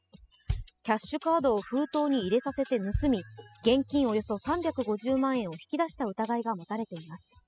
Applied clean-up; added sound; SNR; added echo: classical method spectral subtraction.